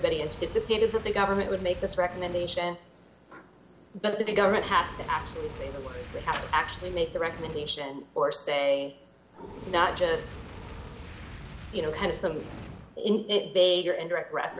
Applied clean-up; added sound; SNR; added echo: none; Fire; 14 dB; none.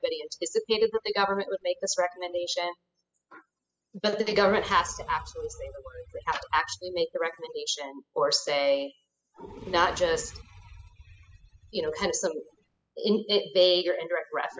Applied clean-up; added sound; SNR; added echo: classical method spectral subtraction.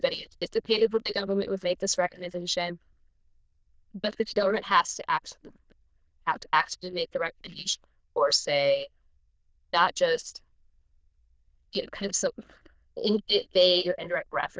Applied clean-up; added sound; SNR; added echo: neural diffusion model UNIVERSE++.